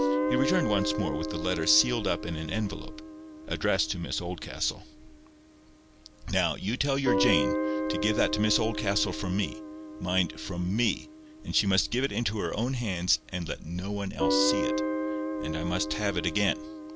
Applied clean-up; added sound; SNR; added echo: none; Guitar; 3 dB; none.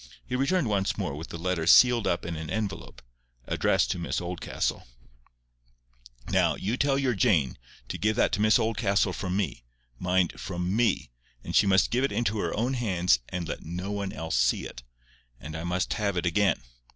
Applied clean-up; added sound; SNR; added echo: none; none; none; none.